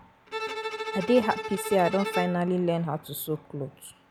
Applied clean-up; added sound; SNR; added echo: none; Bowed string instrument; 8 dB; none.